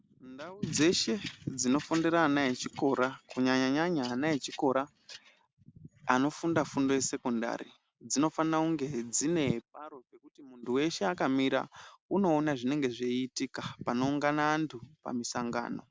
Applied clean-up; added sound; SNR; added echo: none; none; none; none.